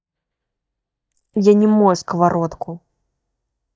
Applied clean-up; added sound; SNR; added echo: neural mask model DeepFilterNet 3.